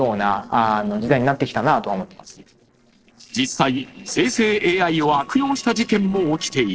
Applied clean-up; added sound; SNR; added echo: neural separator model SepFormer DNS4.